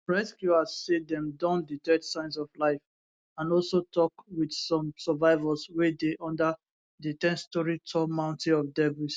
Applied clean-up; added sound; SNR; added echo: none; none; none; none.